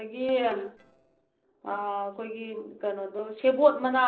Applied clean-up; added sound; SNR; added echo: neural separator model SepFormer DNS4.